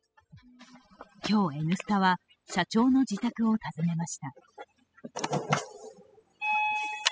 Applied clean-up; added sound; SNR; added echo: classical method spectral subtraction.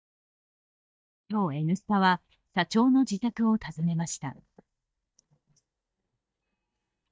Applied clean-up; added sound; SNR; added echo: neural mask model DeepFilterNet 3.